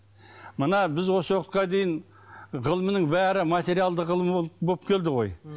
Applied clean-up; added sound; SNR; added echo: none; none; none; none.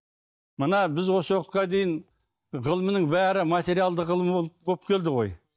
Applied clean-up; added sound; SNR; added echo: neural mask model DeepFilterNet 3.